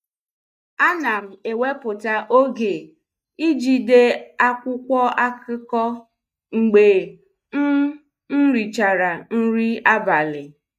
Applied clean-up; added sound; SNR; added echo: neural mask model DeepFilterNet 3.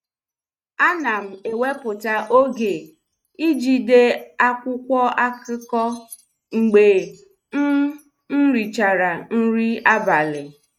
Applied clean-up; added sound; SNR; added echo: neural mask model RNNoise.